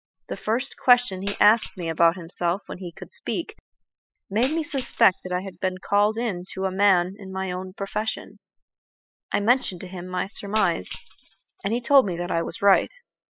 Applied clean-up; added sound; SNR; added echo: classical method spectral subtraction.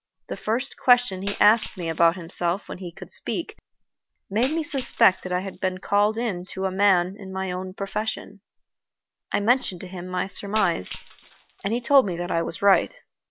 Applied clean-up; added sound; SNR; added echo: none; Shatter; 17 dB; none.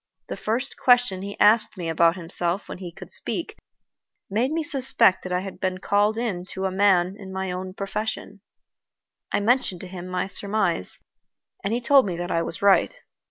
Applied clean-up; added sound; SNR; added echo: none; none; none; none.